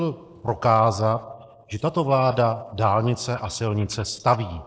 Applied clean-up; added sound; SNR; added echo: neural mask model Resemble Enhance denoiser.